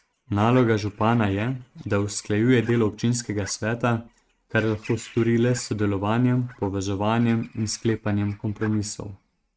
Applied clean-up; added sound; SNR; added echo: neural mask model RNNoise.